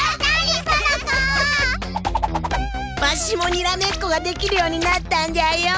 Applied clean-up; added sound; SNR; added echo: none; none; none; none.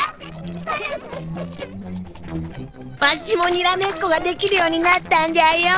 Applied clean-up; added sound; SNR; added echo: neural separator model SepFormer DNS4.